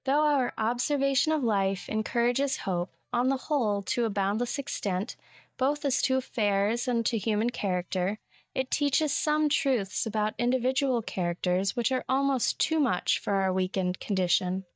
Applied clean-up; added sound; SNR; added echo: neural mask model DeepFilterNet 3.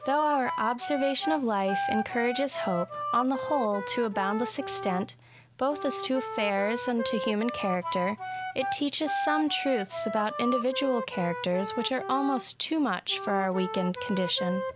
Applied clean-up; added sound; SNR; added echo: none; Wind instrument, woodwind instrument; 6 dB; none.